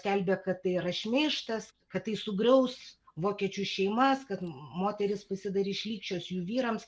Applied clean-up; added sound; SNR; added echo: none; none; none; none.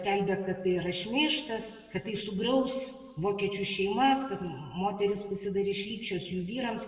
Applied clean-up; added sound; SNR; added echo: none; none; none; reverberation time 1.3 s.